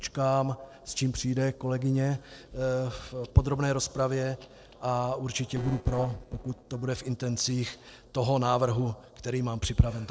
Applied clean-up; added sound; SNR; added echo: neural separator model SepFormer DNS4.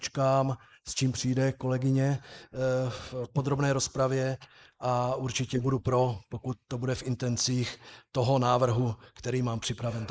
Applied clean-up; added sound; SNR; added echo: neural mask model Resemble Enhance denoiser.